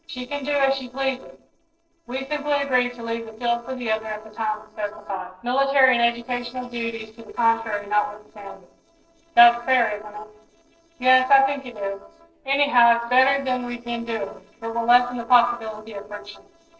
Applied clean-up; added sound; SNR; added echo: neural separator model SepFormer DNS4.